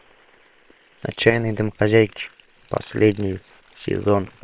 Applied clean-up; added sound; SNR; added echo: neural separator model SepFormer WHAM!.